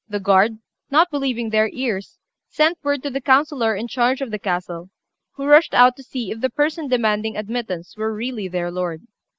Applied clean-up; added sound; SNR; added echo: none; none; none; none.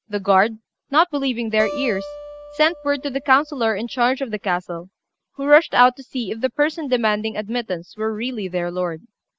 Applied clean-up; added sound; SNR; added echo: none; Acoustic guitar; 14 dB; none.